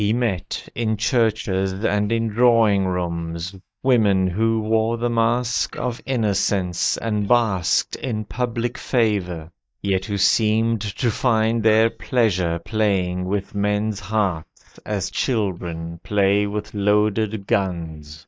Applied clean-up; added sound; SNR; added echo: neural mask model DeepFilterNet 3.